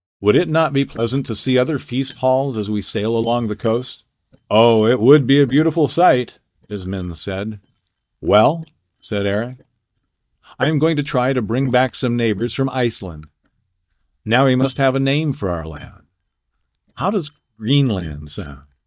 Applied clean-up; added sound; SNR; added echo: neural mask model DeepFilterNet 3.